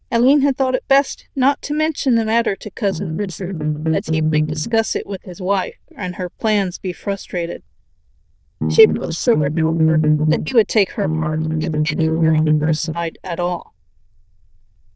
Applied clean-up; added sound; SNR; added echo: neural diffusion model UNIVERSE++.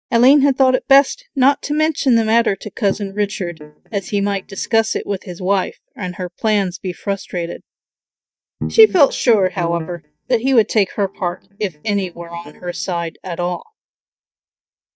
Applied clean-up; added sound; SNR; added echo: neural mask model DeepFilterNet 3.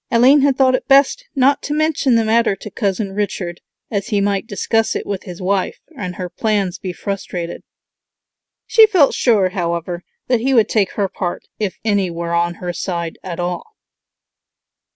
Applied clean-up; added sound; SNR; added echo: none; none; none; none.